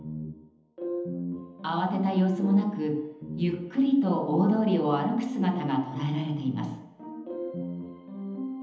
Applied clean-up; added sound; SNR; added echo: none; none; none; reverberation time 0.9 s.